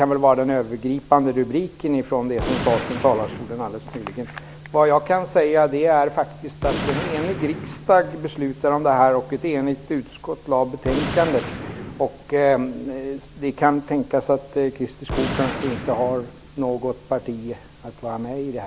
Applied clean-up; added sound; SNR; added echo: none; Gunshot, gunfire; 12 dB; none.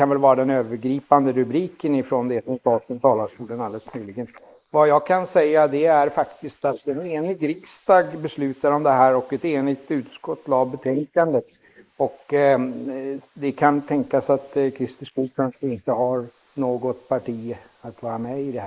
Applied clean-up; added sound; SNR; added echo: neural mask model Resemble Enhance denoiser.